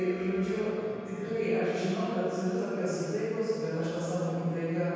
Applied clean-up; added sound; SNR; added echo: none; Wind instrument, woodwind instrument; 19 dB; reverberation time 2.2 s.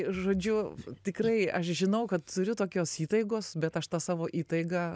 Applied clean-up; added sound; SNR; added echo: none; none; none; none.